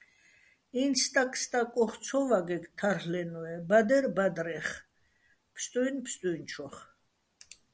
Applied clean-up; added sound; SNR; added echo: none; none; none; none.